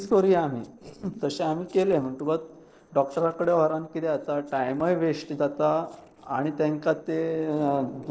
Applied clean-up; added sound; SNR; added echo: neural separator model SepFormer DNS4.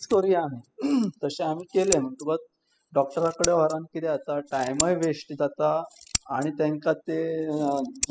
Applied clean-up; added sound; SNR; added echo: classical method spectral subtraction.